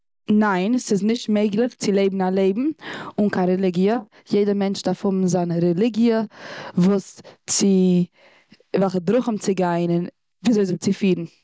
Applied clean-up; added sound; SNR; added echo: none; none; none; none.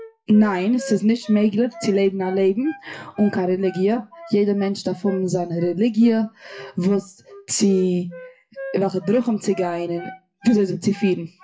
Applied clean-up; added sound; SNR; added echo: classical method WPE with log-MMSE.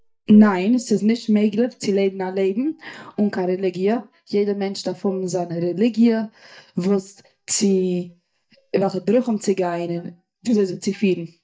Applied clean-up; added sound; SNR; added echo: neural mask model DeepFilterNet 3.